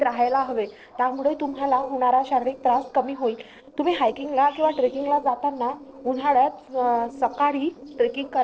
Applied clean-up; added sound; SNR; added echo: neural separator model SepFormer DNS4.